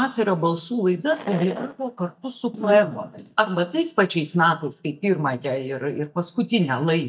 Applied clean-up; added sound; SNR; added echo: neural mask model DeepFilterNet 3.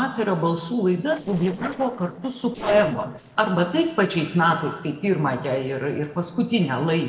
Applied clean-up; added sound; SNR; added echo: neural separator model SepFormer DNS4.